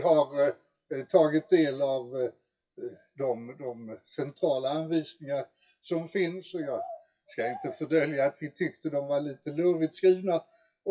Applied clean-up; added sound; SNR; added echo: classical method WPE with log-MMSE.